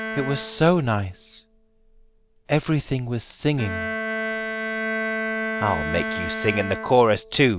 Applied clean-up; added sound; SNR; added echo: none; Bowed string instrument; 6 dB; none.